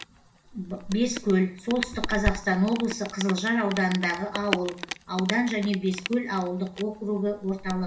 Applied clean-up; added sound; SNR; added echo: none; Rain; 9 dB; reverberation time 0.4 s.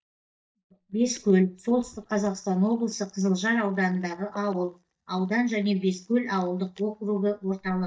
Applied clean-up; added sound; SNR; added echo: neural mask model DeepFilterNet 3.